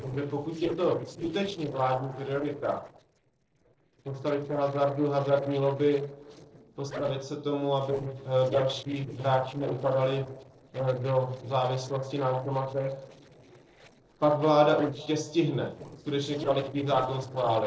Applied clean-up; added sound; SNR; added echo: neural separator model SepFormer DNS4.